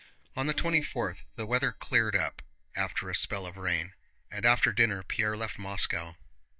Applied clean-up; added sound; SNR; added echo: neural mask model DeepFilterNet 3.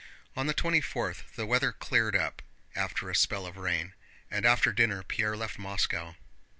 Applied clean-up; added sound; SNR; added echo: none; none; none; none.